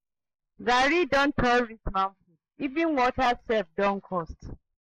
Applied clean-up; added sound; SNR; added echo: neural mask model Resemble Enhance denoiser.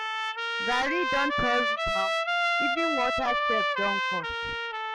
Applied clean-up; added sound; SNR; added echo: classical method Wiener filter.